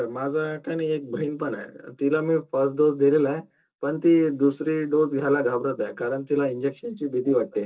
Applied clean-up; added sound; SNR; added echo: none; none; none; reverberation time 0.2 s.